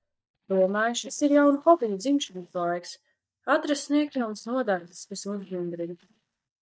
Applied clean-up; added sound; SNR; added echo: neural mask model DeepFilterNet 3.